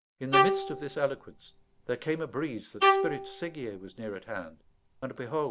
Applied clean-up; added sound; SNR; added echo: none; Bowed string instrument; -4 dB; none.